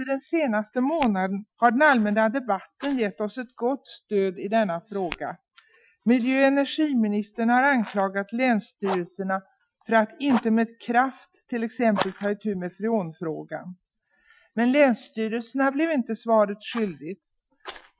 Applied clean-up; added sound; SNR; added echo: classical method Wiener filter.